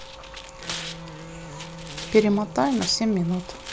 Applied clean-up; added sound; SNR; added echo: none; Electric guitar + Tearing; 12 dB; none.